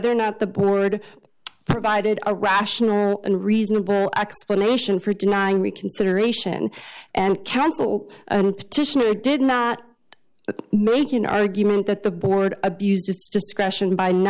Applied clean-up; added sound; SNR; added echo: none; none; none; none.